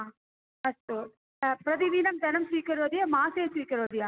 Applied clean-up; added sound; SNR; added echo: none; none; none; none.